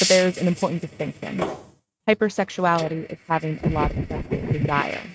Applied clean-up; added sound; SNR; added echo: neural mask model RNNoise.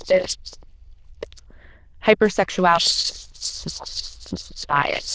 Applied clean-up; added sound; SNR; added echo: neural diffusion model UNIVERSE++.